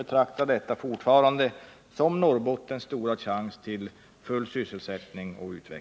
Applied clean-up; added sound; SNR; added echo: none; none; none; none.